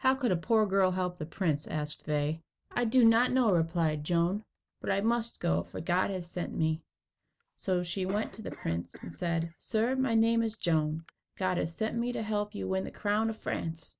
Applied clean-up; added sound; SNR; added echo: none; Cough; 20 dB; none.